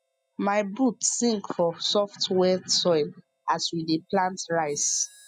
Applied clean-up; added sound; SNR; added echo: classical method spectral subtraction.